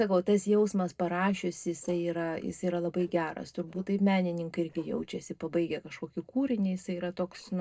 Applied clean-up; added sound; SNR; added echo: neural separator model SepFormer DNS4.